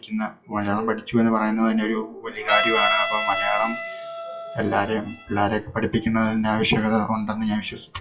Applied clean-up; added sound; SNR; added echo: classical method WPE with log-MMSE.